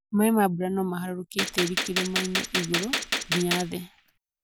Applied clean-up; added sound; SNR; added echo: none; Gunshot, gunfire; 2 dB; none.